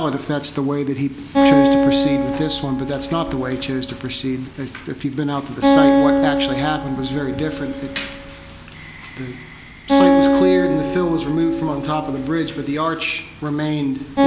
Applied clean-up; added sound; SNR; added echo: none; Acoustic guitar; -2 dB; none.